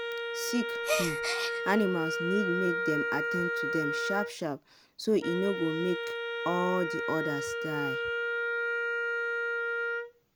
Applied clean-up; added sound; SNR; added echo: none; Gasp + Wind instrument, woodwind instrument; -1 dB; none.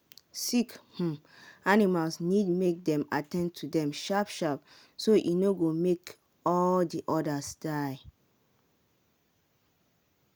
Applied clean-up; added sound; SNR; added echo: none; none; none; none.